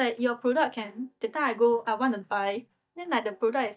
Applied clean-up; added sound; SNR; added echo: neural mask model DeepFilterNet 3.